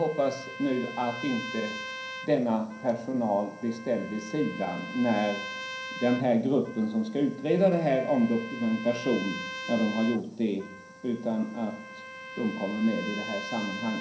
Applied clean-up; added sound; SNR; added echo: none; Trumpet; 11 dB; reverberation time 0.6 s.